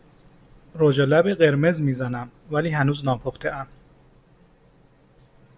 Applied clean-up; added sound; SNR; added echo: none; none; none; none.